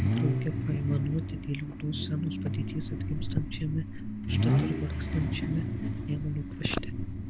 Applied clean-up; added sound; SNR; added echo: none; Idling / Accelerating, revving, vroom / Car; -3 dB; none.